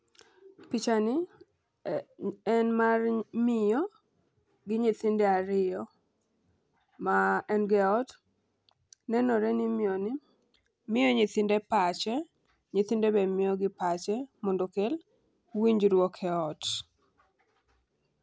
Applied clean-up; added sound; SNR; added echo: none; none; none; none.